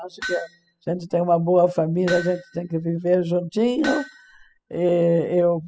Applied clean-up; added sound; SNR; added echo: classical method spectral subtraction.